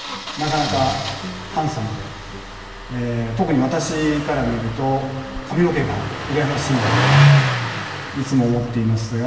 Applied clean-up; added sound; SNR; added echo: none; Engine starting; 1 dB; reverberation time 1.3 s.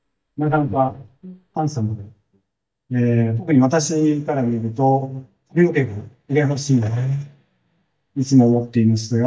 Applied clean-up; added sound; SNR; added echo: neural mask model DeepFilterNet 3.